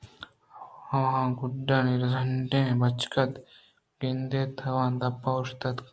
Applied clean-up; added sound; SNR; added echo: none; none; none; none.